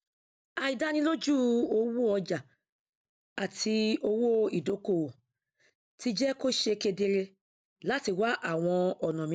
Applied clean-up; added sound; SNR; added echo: none; none; none; none.